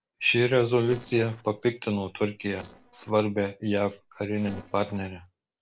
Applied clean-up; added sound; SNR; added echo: neural separator model SepFormer DNS4.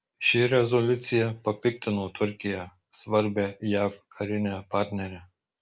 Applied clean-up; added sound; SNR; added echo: none; none; none; none.